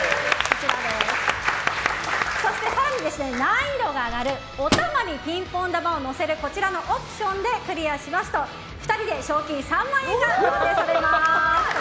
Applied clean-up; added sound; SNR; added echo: none; Microwave oven; 9 dB; none.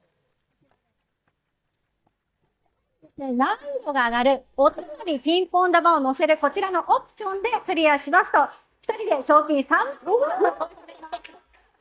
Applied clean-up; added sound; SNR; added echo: neural mask model DeepFilterNet 3.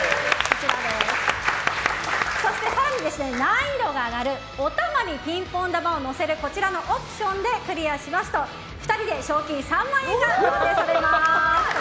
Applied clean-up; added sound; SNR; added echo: none; none; none; none.